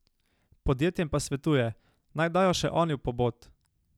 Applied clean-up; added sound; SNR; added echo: none; none; none; none.